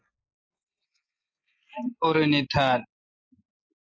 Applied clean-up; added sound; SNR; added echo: neural mask model Resemble Enhance denoiser.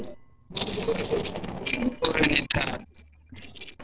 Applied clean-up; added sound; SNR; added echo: neural separator model SepFormer DNS4.